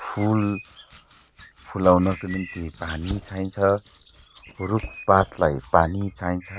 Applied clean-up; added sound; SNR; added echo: none; Domestic sounds, home sounds + Bird; 17 dB; none.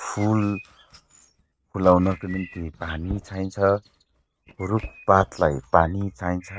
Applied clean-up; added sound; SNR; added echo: neural mask model RNNoise.